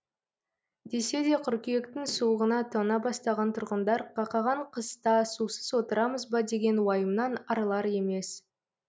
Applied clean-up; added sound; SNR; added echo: none; none; none; none.